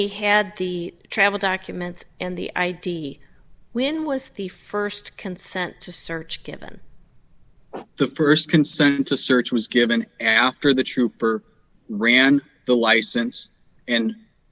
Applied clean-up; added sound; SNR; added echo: none; none; none; none.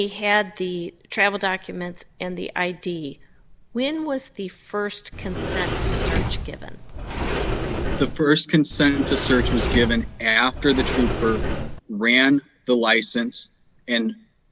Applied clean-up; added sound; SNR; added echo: none; Sliding door; 2 dB; none.